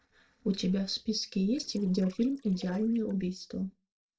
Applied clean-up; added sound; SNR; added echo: neural separator model SepFormer DNS4.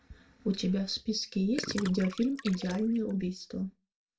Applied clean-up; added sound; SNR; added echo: none; Gurgling; 11 dB; reverberation time 0.2 s.